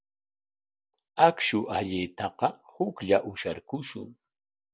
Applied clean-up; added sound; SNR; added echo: none; none; none; none.